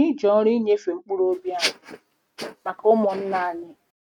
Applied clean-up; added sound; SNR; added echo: neural mask model RNNoise.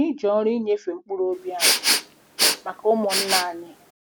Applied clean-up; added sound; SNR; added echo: none; Respiratory sounds; -1 dB; none.